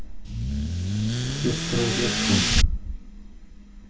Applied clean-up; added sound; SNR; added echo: none; Accelerating, revving, vroom / Car; -2 dB; reverberation time 0.2 s.